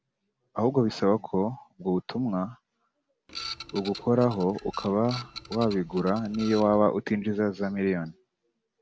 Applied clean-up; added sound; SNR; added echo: none; Printer; 14 dB; none.